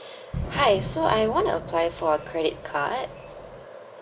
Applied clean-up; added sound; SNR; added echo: none; Fireworks; 11 dB; none.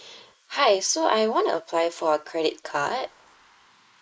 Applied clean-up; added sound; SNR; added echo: neural mask model Resemble Enhance denoiser.